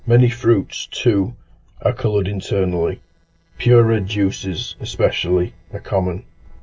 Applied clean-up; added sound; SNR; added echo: neural separator model SepFormer DNS4.